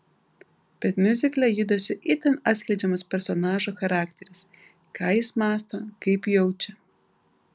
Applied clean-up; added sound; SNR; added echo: none; none; none; none.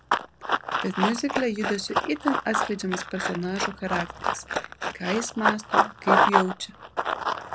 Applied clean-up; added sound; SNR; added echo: none; Run; -3 dB; none.